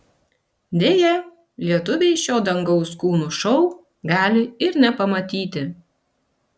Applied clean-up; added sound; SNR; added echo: none; none; none; none.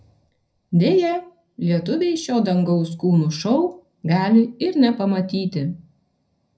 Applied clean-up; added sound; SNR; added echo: none; none; none; reverberation time 0.4 s.